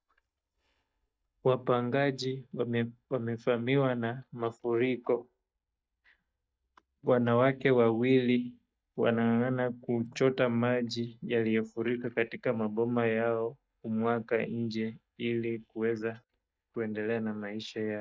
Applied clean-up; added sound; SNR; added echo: neural mask model DeepFilterNet 3.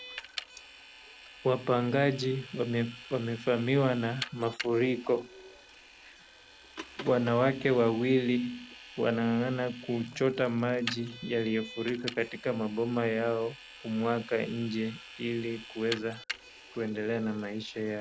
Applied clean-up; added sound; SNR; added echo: none; Vehicle; 15 dB; none.